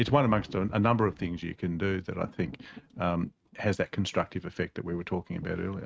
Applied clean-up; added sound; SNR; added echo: neural mask model RNNoise.